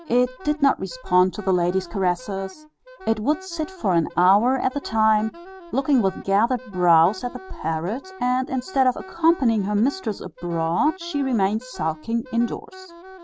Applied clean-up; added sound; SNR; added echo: none; Wind instrument, woodwind instrument; 19 dB; none.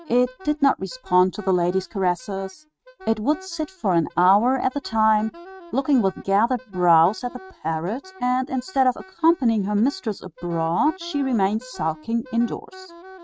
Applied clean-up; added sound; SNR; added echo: neural mask model RNNoise.